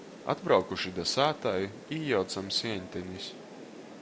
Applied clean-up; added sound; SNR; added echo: none; Rain; 15 dB; none.